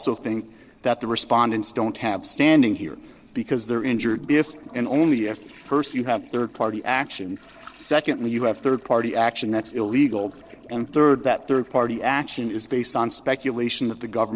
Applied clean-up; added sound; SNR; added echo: neural separator model SepFormer DNS4.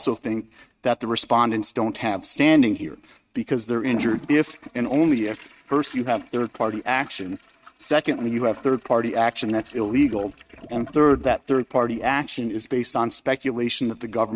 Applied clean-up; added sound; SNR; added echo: neural mask model RNNoise.